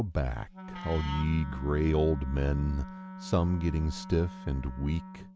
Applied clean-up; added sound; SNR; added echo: none; Wind instrument, woodwind instrument; 13 dB; none.